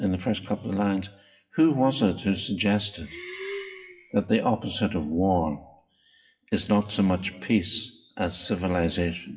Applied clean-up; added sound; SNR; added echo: classical method WPE with log-MMSE.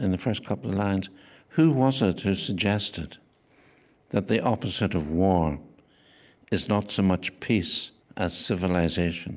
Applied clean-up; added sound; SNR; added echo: none; none; none; none.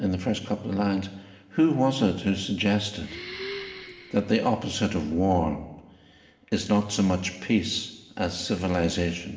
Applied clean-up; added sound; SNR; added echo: none; Breathing; 14 dB; reverberation time 1.0 s.